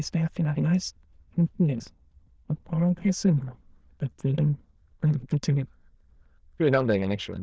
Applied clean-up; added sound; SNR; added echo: neural diffusion model UNIVERSE++.